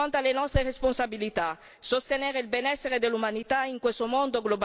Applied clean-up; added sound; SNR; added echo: none; none; none; none.